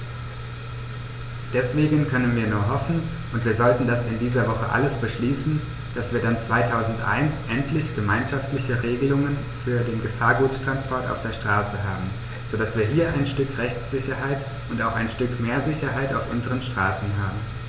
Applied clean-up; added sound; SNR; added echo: none; none; none; none.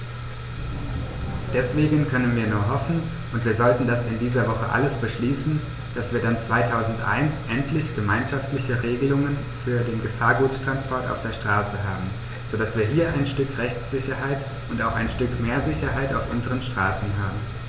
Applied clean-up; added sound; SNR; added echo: none; Subway, metro, underground; 15 dB; none.